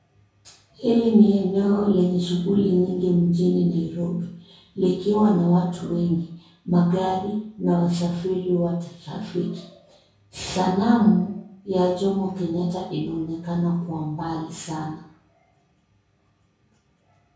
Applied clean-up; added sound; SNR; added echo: none; none; none; reverberation time 0.5 s.